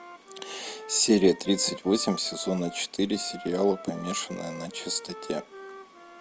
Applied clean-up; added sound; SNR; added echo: none; Wind instrument, woodwind instrument; 15 dB; none.